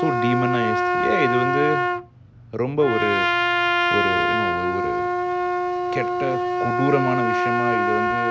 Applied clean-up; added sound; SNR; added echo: none; Trumpet; -4 dB; none.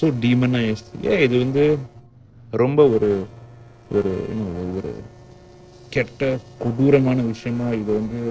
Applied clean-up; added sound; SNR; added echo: neural separator model SepFormer DNS4.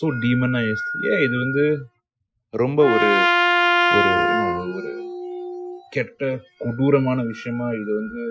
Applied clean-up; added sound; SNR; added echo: classical method Wiener filter.